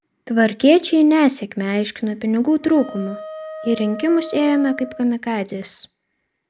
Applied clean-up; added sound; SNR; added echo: none; Wind instrument, woodwind instrument; 15 dB; none.